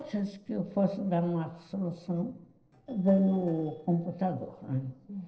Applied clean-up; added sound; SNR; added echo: neural separator model SepFormer DNS4.